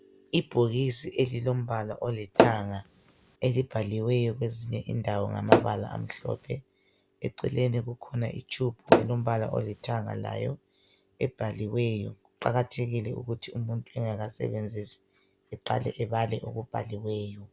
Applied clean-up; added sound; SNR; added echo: none; Tap / Hammer; -4 dB; none.